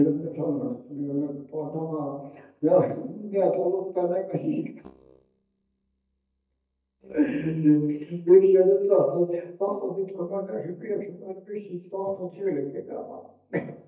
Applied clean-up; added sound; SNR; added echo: neural mask model DeepFilterNet 3.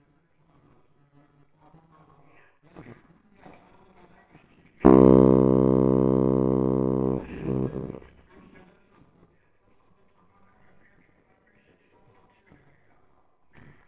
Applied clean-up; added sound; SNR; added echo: neural separator model SepFormer WHAMR!.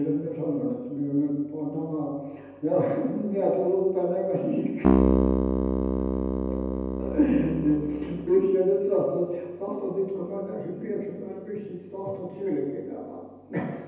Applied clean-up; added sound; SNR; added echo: none; Keyboard (musical); -2 dB; reverberation time 1.1 s.